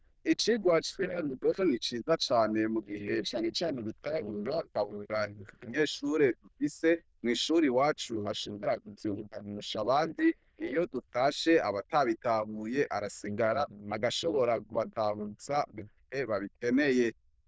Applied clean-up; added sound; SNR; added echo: neural diffusion model UNIVERSE++.